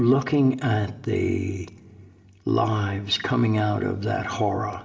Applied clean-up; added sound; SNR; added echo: none; none; none; reverberation time 2.4 s.